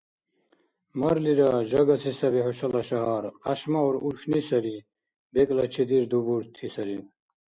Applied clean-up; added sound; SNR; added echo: none; none; none; none.